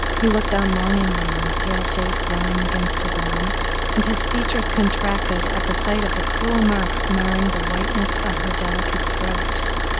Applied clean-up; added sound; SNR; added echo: none; Idling / Car; -3 dB; none.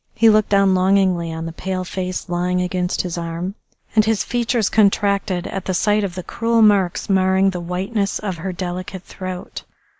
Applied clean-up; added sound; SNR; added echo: none; none; none; none.